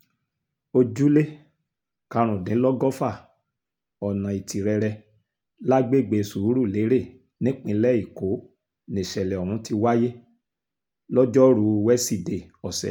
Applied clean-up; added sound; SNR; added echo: none; none; none; none.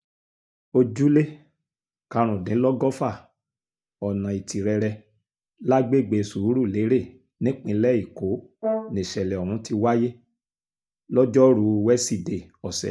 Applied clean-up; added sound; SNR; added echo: neural mask model DeepFilterNet 3.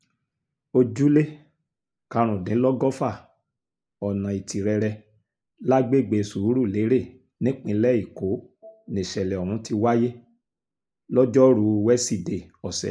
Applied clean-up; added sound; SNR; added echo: neural mask model Resemble Enhance denoiser.